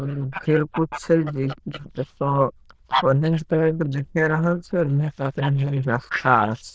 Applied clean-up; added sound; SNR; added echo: neural diffusion model UNIVERSE++.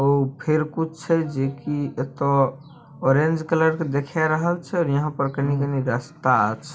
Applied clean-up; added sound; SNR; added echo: none; none; none; none.